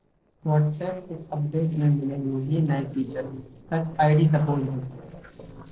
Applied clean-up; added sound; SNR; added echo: neural separator model SepFormer DNS4.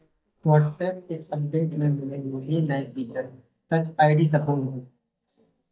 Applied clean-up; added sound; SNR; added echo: neural mask model DeepFilterNet 3.